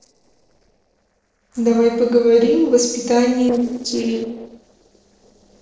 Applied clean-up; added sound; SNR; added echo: neural separator model SepFormer DNS4.